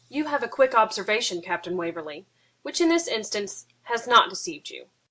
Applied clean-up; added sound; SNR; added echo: none; none; none; none.